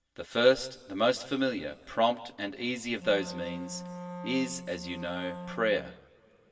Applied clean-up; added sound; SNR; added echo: none; Wind instrument, woodwind instrument; 11 dB; reverberation time 2.1 s.